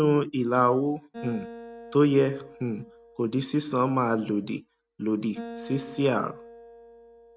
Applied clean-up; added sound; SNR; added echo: none; Acoustic guitar; 18 dB; none.